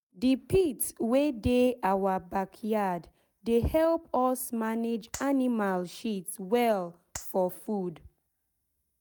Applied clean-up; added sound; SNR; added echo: neural mask model DeepFilterNet 3.